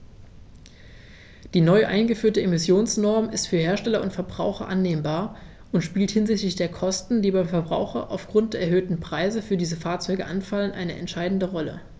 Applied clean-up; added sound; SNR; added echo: none; none; none; none.